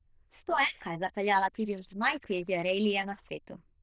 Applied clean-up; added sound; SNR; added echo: neural diffusion model UNIVERSE++.